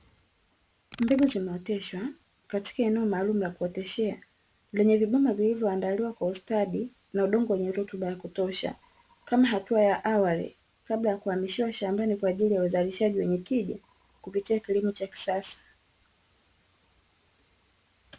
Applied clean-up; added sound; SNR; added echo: none; Computer keyboard; 20 dB; none.